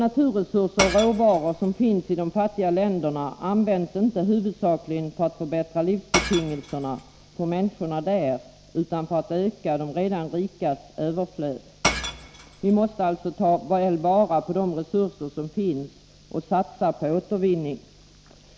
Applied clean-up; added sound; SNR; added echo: none; Shatter / Crushing; 9 dB; none.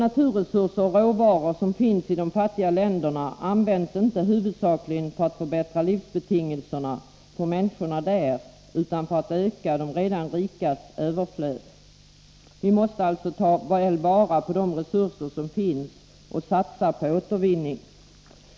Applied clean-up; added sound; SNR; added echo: none; none; none; none.